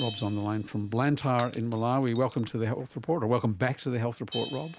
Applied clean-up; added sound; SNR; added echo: none; Crash cymbal + Shatter / Crushing; 17 dB; none.